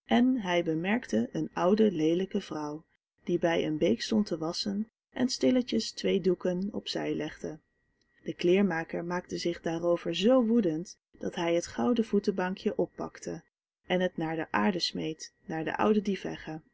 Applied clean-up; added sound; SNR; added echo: none; none; none; none.